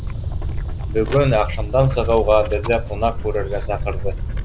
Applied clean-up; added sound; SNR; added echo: none; Dog; 3 dB; none.